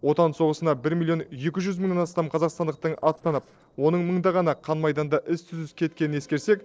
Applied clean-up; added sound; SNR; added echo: neural separator model SepFormer DNS4.